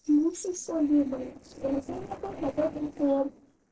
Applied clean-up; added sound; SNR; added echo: neural separator model SepFormer DNS4.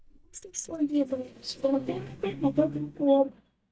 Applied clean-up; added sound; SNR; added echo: neural mask model DeepFilterNet 3.